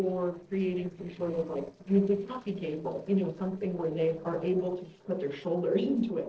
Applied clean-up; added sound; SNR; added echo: neural separator model SepFormer DNS4.